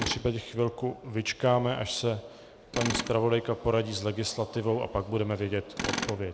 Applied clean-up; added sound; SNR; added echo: none; Tools; 10 dB; none.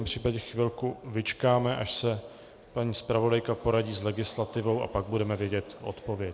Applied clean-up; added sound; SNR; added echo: none; none; none; none.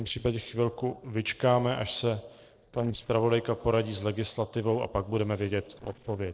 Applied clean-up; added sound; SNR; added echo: neural separator model SepFormer DNS4.